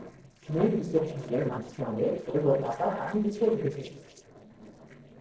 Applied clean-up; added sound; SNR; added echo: neural separator model SepFormer DNS4.